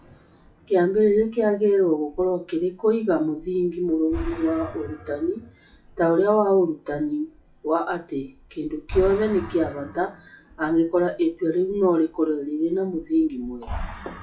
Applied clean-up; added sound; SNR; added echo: classical method WPE with log-MMSE.